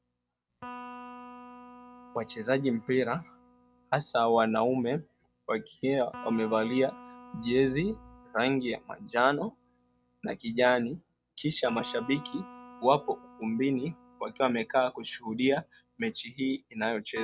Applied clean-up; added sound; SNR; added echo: none; Electric guitar; 20 dB; none.